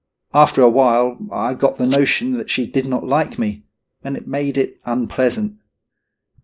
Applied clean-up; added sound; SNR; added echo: neural mask model Resemble Enhance denoiser.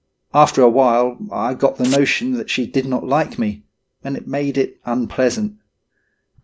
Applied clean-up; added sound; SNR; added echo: none; Domestic sounds, home sounds; 15 dB; none.